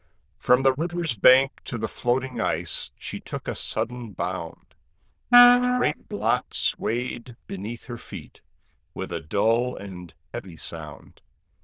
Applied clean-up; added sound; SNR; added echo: neural diffusion model UNIVERSE++.